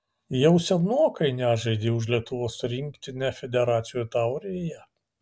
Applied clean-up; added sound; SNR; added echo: none; none; none; none.